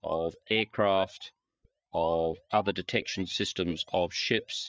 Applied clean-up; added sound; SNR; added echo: neural mask model DeepFilterNet 3.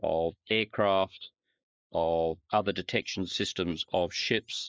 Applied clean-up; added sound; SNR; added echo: neural mask model Resemble Enhance denoiser.